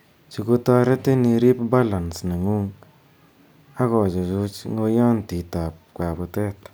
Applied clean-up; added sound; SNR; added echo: none; none; none; none.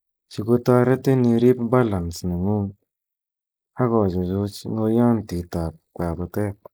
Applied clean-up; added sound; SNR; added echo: neural mask model Resemble Enhance denoiser.